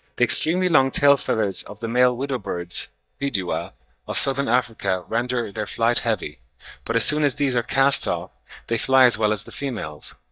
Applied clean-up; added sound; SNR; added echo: neural mask model DeepFilterNet 3.